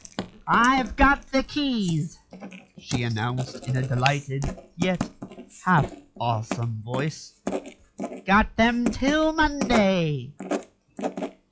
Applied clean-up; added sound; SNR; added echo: classical method log-MMSE.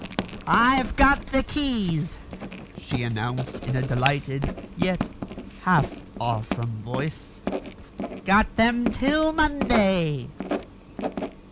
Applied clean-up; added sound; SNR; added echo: none; Writing; 8 dB; none.